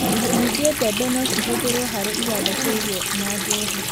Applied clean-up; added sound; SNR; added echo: none; Zipper (clothing) + Water tap, faucet; -2 dB; none.